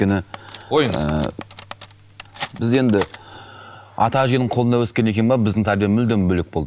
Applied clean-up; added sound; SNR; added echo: none; Cutlery, silverware; 15 dB; none.